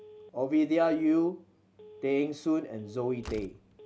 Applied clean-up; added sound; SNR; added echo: none; Telephone + Slam; 20 dB; none.